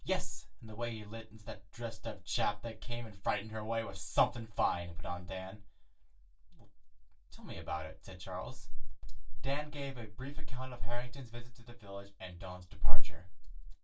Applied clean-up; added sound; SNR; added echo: none; none; none; reverberation time 0.2 s.